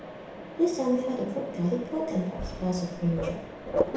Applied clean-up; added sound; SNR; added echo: none; Mechanisms; 5 dB; reverberation time 0.7 s.